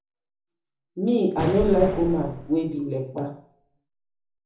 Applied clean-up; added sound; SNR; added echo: none; Explosion; 8 dB; reverberation time 0.6 s.